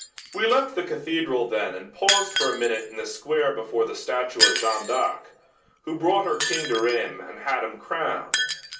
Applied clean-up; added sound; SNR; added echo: none; Shatter; 4 dB; reverberation time 0.3 s.